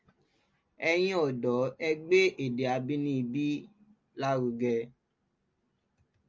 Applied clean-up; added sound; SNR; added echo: none; none; none; none.